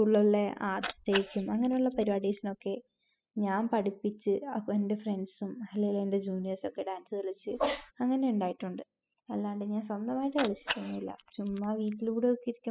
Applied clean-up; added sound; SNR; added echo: classical method spectral subtraction.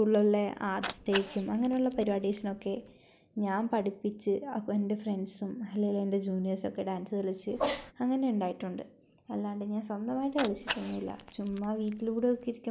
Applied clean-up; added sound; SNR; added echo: none; Cat; 13 dB; none.